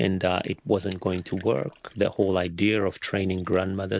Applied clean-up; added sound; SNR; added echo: neural mask model Resemble Enhance denoiser.